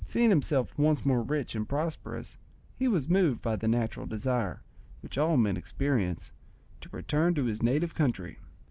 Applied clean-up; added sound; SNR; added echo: none; none; none; none.